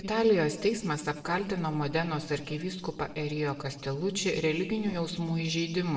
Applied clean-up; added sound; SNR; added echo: neural separator model SepFormer DNS4.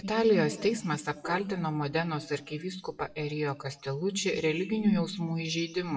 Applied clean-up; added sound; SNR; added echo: classical method WPE with log-MMSE.